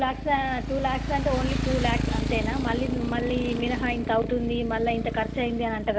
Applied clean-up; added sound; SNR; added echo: none; Motorcycle; 2 dB; reverberation time 1.2 s.